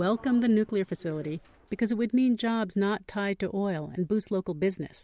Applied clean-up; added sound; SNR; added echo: none; none; none; none.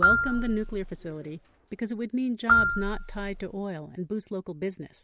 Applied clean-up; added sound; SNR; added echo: none; Marimba, xylophone; -3 dB; none.